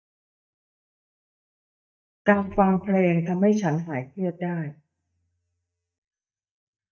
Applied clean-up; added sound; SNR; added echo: neural mask model DeepFilterNet 3.